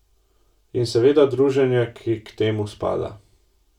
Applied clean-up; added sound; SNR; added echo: none; none; none; reverberation time 0.2 s.